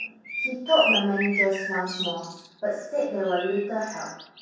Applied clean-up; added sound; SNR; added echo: none; Bird; 4 dB; reverberation time 0.7 s.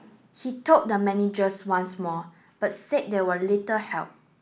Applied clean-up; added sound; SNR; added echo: none; none; none; none.